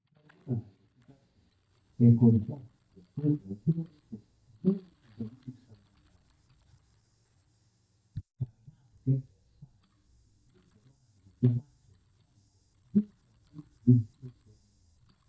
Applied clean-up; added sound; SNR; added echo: neural mask model DeepFilterNet 3.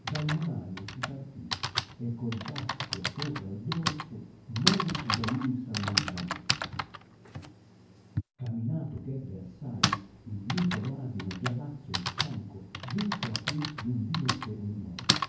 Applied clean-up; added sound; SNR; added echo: none; Typing; 0 dB; reverberation time 0.9 s.